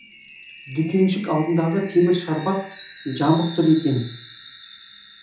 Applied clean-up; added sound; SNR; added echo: none; Chime; 18 dB; reverberation time 0.6 s.